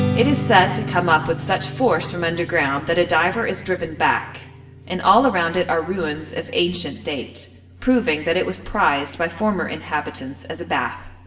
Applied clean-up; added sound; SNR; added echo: none; Strum; 10 dB; reverberation time 0.9 s.